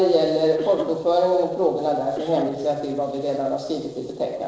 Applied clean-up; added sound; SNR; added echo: neural separator model SepFormer DNS4.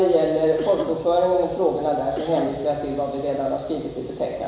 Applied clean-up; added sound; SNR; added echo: none; Cough; 15 dB; reverberation time 1.0 s.